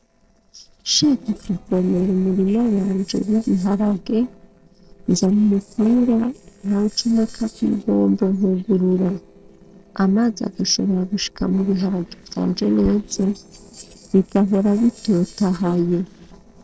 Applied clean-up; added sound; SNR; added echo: neural separator model SepFormer DNS4.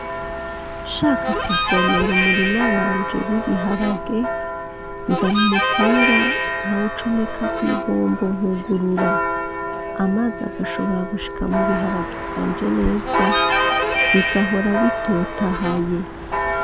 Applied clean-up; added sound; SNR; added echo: none; Church bell + Harmonica; 0 dB; none.